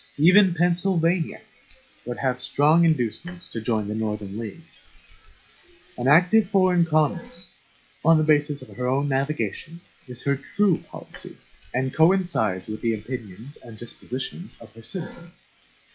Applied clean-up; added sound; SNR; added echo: classical method log-MMSE.